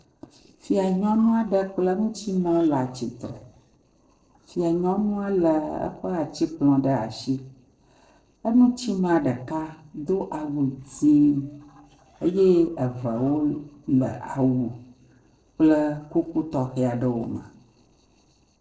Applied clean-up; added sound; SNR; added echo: neural separator model SepFormer DNS4.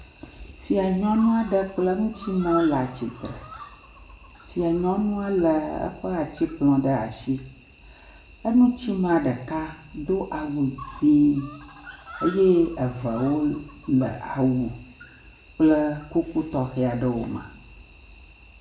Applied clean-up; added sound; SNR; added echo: none; Cricket; 20 dB; reverberation time 0.6 s.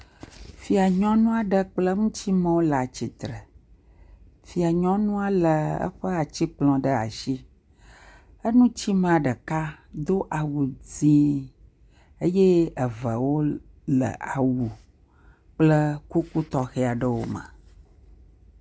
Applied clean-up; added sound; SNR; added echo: none; none; none; none.